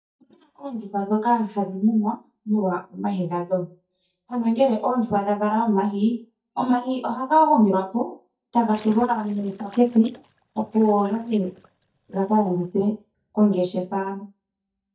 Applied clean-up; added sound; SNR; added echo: neural mask model DeepFilterNet 3.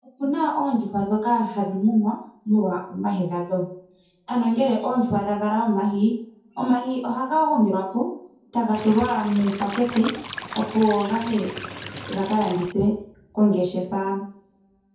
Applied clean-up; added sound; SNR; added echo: none; Cricket / Water; 12 dB; reverberation time 0.6 s.